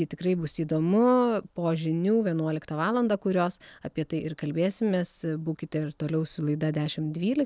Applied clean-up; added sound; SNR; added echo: none; none; none; none.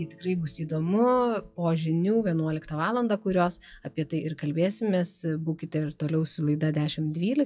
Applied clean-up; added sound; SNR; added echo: classical method WPE with log-MMSE.